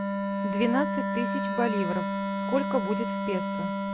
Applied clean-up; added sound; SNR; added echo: none; Wind instrument, woodwind instrument; -2 dB; none.